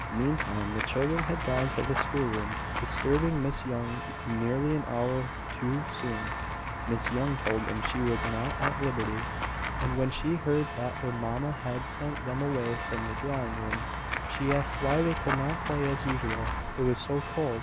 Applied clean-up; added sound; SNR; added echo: none; Walk, footsteps / Run / Bell; 3 dB; none.